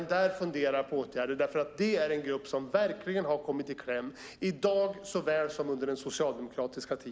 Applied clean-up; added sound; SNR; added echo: none; none; none; none.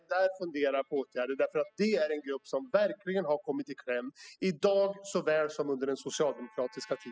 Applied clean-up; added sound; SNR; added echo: classical method spectral subtraction.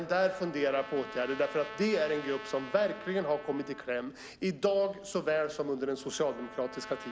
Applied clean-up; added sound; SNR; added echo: none; Trumpet; 16 dB; none.